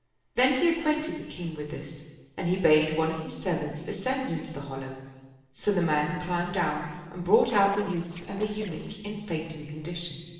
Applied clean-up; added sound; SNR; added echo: neural separator model SepFormer DNS4.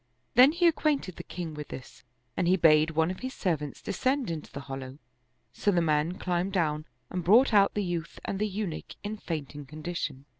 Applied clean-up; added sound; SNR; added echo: none; none; none; none.